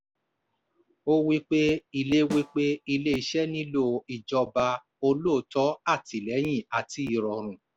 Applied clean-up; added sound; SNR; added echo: none; Snare drum; 15 dB; none.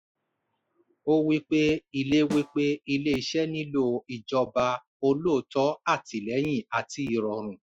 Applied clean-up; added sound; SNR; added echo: classical method Wiener filter.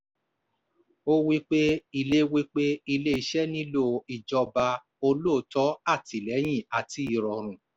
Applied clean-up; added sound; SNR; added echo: none; none; none; none.